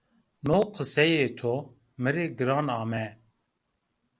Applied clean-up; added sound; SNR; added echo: none; none; none; none.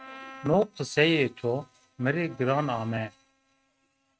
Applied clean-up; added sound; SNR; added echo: neural mask model RNNoise.